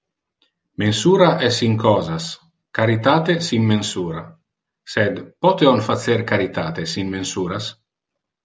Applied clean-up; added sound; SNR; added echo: none; none; none; none.